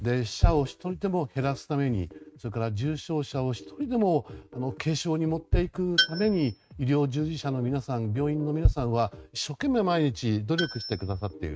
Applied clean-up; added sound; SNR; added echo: neural mask model RNNoise.